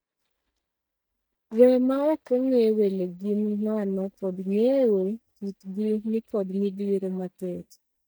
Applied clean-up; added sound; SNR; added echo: neural mask model DeepFilterNet 3.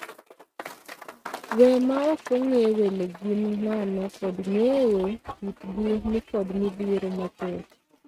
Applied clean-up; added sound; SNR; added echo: neural mask model RNNoise.